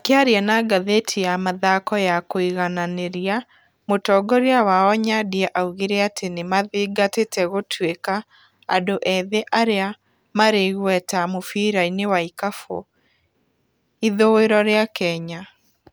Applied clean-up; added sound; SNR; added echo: none; none; none; none.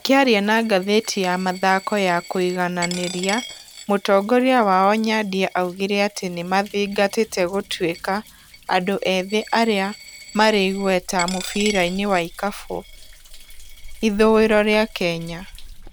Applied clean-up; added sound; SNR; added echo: none; Coin (dropping) + Thunder; 16 dB; none.